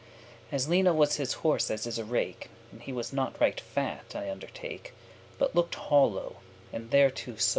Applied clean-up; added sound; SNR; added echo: none; none; none; none.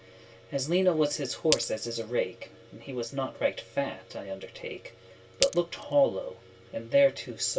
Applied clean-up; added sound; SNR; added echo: none; Glass; 7 dB; reverberation time 0.1 s.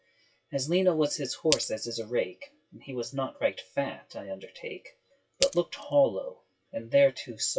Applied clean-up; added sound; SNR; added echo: classical method WPE with log-MMSE.